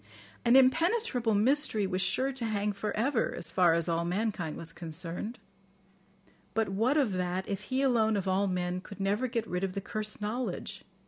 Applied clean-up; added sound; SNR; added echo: none; none; none; none.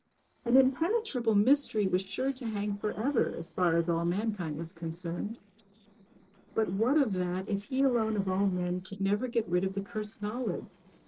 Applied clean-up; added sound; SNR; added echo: neural separator model SepFormer DNS4.